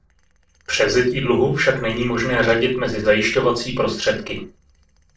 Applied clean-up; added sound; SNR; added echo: neural separator model SepFormer DNS4.